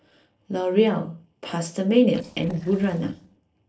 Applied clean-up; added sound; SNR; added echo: neural separator model SepFormer DNS4.